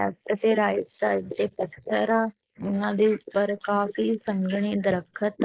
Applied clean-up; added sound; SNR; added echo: neural mask model Resemble Enhance denoiser.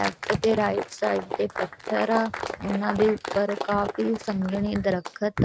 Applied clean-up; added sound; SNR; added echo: neural mask model RNNoise.